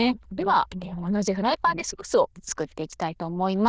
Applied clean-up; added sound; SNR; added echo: neural diffusion model UNIVERSE++.